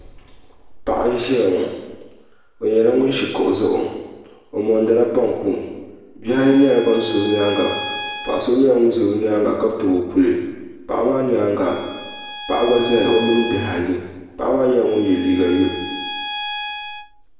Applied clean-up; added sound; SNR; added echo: none; Bowed string instrument; 10 dB; reverberation time 1.1 s.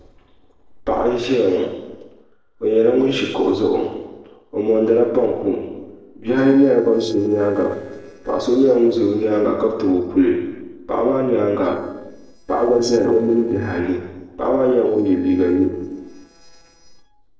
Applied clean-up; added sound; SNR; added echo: neural separator model SepFormer DNS4.